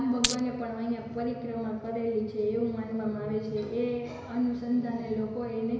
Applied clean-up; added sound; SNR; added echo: none; Glass; 0 dB; reverberation time 1.0 s.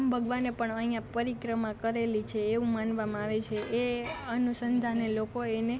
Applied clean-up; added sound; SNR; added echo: none; none; none; none.